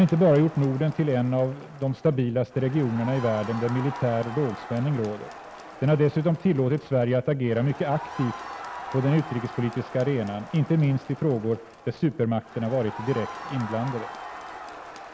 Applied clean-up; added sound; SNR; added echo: none; Crowd; 15 dB; none.